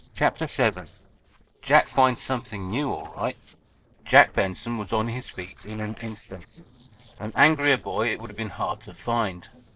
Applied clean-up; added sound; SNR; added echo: neural separator model SepFormer DNS4.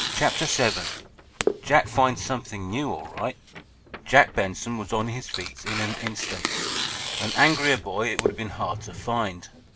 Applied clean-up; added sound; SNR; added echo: none; Tearing; 6 dB; none.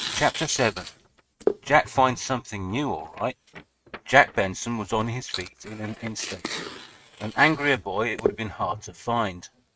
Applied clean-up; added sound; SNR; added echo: neural mask model RNNoise.